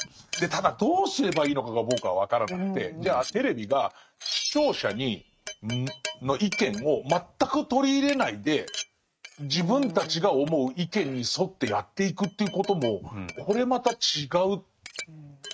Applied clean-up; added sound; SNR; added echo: neural mask model RNNoise.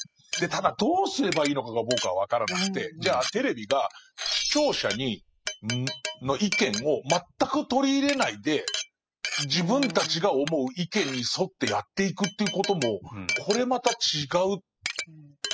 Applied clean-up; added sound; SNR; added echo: classical method spectral subtraction.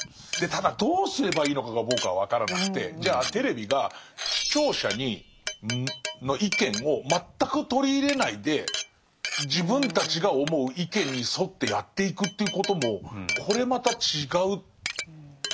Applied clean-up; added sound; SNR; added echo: none; Glass; 9 dB; none.